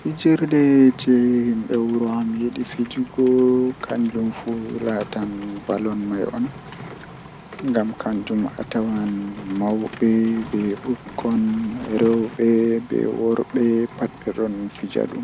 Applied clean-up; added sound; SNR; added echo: none; Rain; 17 dB; none.